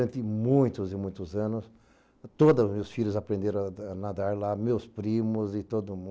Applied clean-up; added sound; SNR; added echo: none; none; none; none.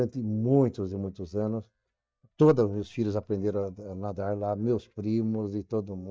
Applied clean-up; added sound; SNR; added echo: neural mask model DeepFilterNet 3.